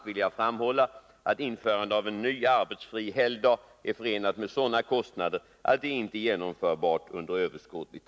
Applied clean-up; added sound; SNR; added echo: none; none; none; none.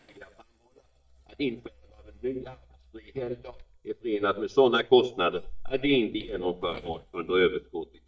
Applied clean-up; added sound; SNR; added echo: neural mask model DeepFilterNet 3.